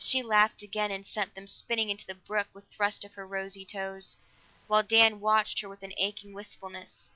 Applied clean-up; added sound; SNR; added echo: none; none; none; none.